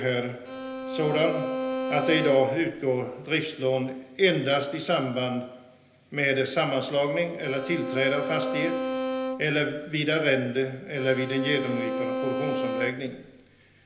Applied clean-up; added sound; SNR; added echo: none; Bowed string instrument; 5 dB; reverberation time 1.4 s.